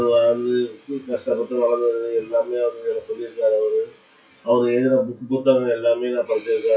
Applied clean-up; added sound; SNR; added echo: classical method WPE with log-MMSE.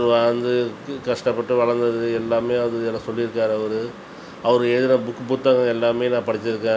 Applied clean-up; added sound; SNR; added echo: none; none; none; none.